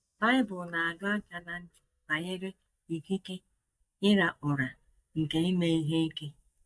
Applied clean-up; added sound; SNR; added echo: neural mask model DeepFilterNet 3.